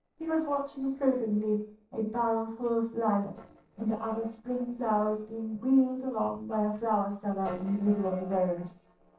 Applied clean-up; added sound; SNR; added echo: neural separator model SepFormer DNS4.